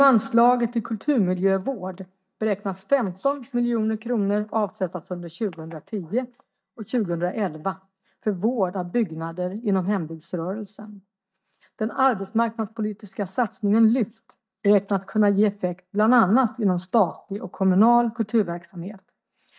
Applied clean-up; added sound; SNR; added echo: neural mask model DeepFilterNet 3.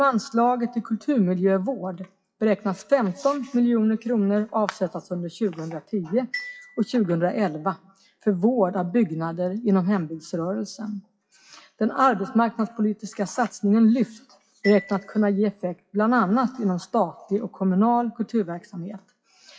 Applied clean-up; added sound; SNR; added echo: classical method WPE with log-MMSE.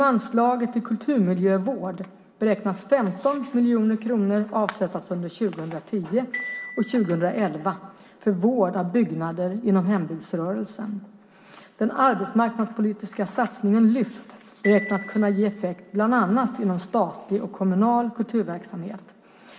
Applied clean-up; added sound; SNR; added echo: none; Glockenspiel; 16 dB; reverberation time 1.0 s.